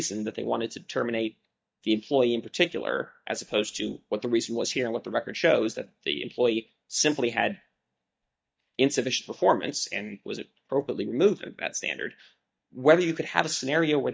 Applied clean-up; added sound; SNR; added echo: neural mask model DeepFilterNet 3.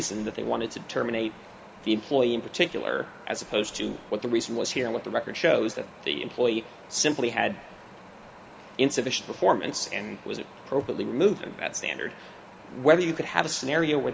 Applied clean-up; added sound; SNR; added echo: none; Wind; 20 dB; none.